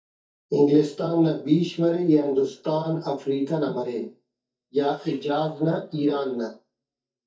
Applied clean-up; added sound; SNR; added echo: neural mask model DeepFilterNet 3.